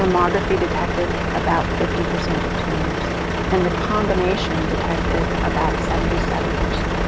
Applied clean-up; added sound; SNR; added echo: none; Truck; -3 dB; none.